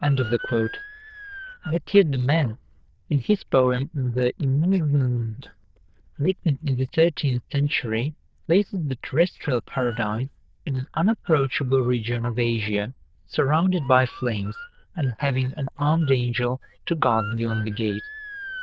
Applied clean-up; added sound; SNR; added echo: neural diffusion model UNIVERSE++.